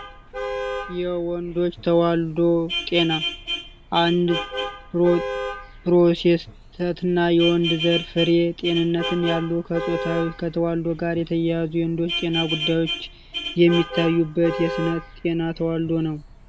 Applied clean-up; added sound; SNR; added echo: none; Vehicle horn, car horn, honking; 9 dB; none.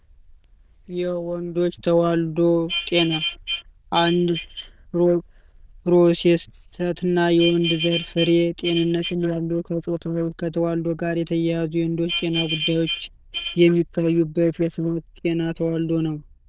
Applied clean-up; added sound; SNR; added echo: neural diffusion model UNIVERSE++.